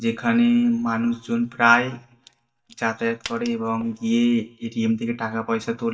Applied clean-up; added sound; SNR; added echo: neural mask model DeepFilterNet 3.